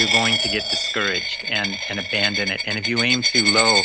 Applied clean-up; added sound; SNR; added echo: none; Coin (dropping); -2 dB; none.